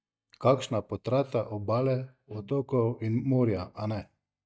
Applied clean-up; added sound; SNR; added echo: neural mask model DeepFilterNet 3.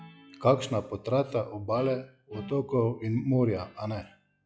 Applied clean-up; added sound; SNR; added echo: classical method log-MMSE.